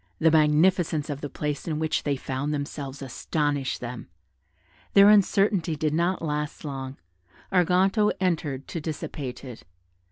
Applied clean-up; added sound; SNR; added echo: none; none; none; none.